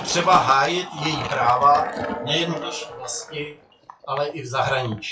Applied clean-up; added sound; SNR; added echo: classical method WPE with log-MMSE.